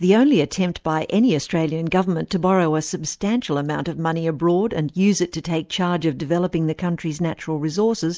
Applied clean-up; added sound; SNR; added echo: none; none; none; none.